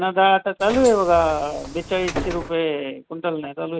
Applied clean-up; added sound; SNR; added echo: none; Bus; 11 dB; none.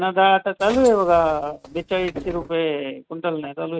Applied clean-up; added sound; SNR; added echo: neural mask model RNNoise.